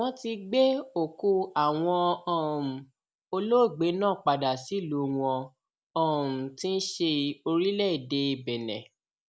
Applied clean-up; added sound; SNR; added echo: none; none; none; none.